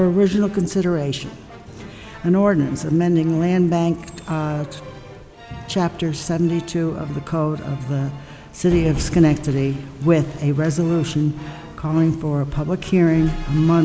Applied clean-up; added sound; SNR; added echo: none; none; none; none.